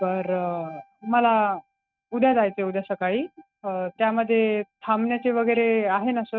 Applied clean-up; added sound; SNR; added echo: neural mask model RNNoise.